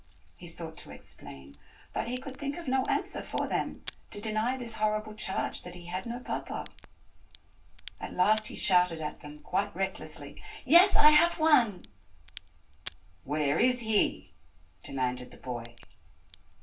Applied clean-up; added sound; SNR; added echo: none; Crack; 19 dB; reverberation time 0.1 s.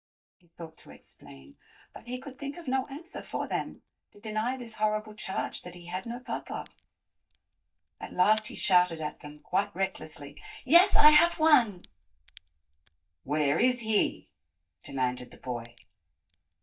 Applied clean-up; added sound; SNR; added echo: neural mask model DeepFilterNet 3.